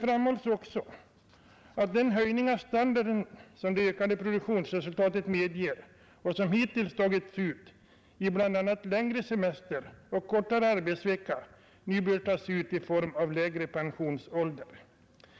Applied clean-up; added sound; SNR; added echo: none; none; none; none.